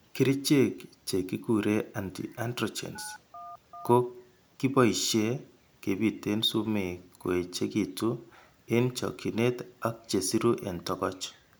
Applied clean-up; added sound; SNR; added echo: none; Telephone; 16 dB; none.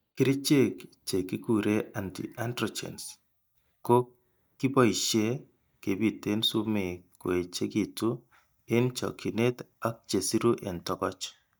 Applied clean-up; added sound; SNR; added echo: neural mask model DeepFilterNet 3.